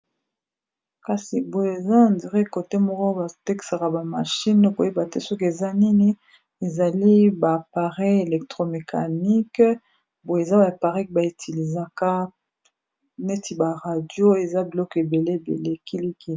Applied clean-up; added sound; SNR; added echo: none; none; none; none.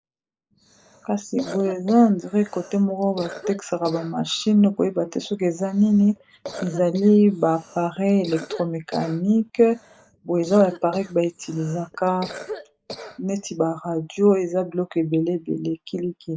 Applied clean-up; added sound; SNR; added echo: neural mask model Resemble Enhance denoiser.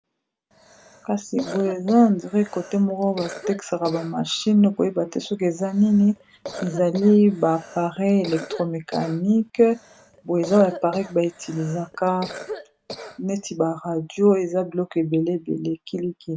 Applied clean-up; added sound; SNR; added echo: none; Cough; 16 dB; none.